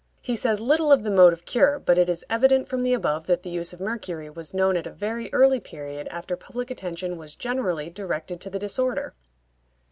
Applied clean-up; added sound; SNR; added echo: none; none; none; none.